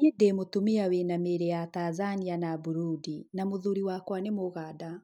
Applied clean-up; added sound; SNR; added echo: none; none; none; none.